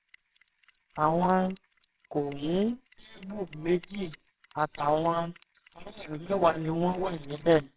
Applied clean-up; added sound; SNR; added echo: neural separator model SepFormer WHAMR!.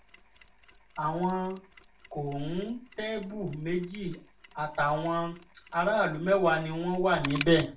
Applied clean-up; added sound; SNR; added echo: none; Mechanisms; 18 dB; reverberation time 0.3 s.